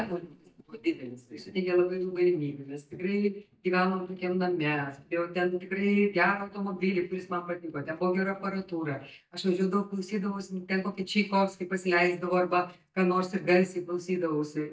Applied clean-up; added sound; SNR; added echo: neural mask model DeepFilterNet 3.